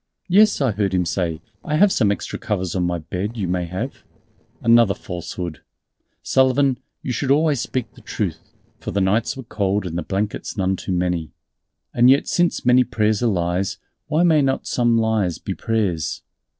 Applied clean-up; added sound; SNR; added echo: neural separator model SepFormer DNS4.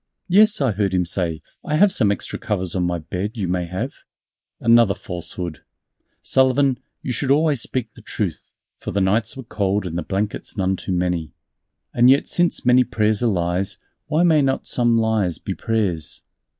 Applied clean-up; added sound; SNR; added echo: neural mask model Resemble Enhance denoiser.